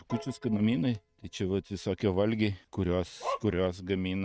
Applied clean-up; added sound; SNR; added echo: neural mask model RNNoise.